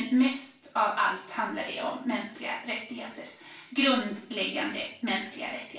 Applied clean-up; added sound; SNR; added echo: none; none; none; reverberation time 0.3 s.